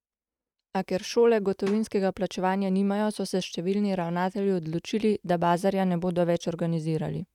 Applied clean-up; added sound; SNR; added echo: neural mask model RNNoise.